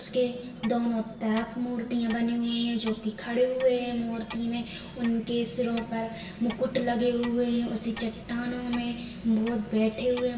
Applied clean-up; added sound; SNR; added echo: none; Clock; 19 dB; reverberation time 0.9 s.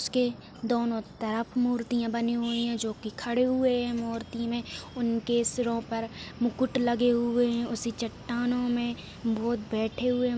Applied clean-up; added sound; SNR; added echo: none; none; none; none.